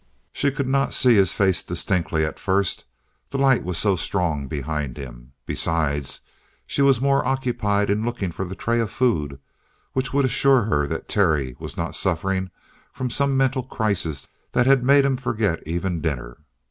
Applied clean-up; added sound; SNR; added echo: none; none; none; none.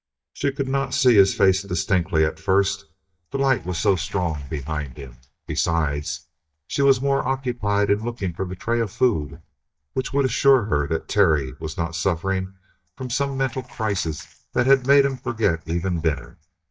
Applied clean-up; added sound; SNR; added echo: neural mask model DeepFilterNet 3.